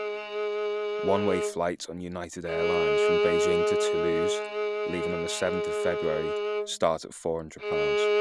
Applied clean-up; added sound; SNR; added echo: none; Bowed string instrument; -4 dB; none.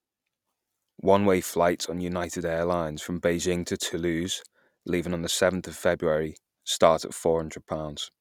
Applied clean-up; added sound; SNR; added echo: none; none; none; none.